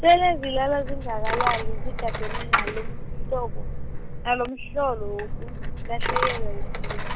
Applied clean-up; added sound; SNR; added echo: none; Coin (dropping); -1 dB; none.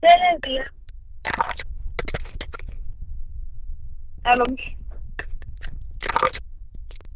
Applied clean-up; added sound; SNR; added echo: neural diffusion model UNIVERSE++.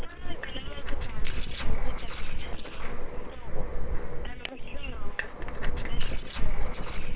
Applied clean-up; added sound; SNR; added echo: neural separator model SepFormer WHAM!.